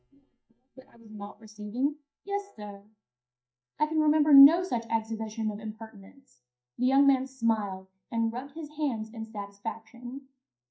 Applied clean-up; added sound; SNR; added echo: neural mask model DeepFilterNet 3.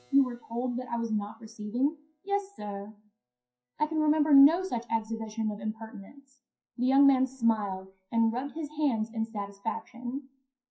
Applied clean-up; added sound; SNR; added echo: classical method WPE with log-MMSE.